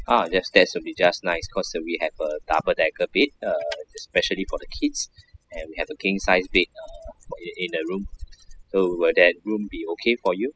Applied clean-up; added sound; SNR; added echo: classical method spectral subtraction.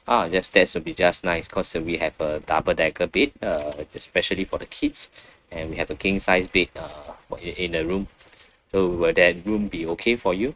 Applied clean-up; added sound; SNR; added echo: neural mask model RNNoise.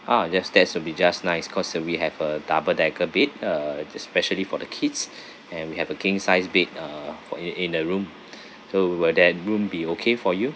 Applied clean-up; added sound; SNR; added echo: none; none; none; none.